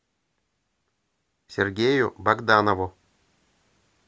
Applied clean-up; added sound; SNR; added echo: none; none; none; none.